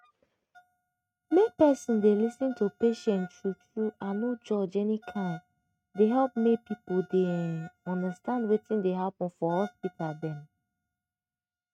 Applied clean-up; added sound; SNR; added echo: neural mask model RNNoise.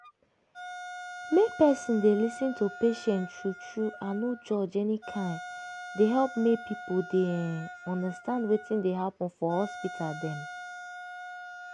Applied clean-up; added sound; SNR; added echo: none; Wind instrument, woodwind instrument; 13 dB; none.